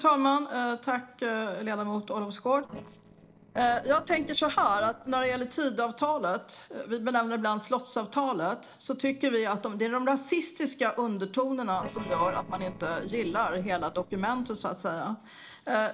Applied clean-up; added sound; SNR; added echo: neural separator model SepFormer DNS4.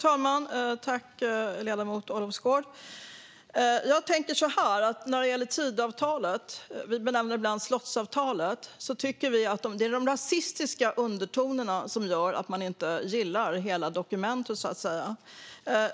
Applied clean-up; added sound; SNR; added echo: none; none; none; none.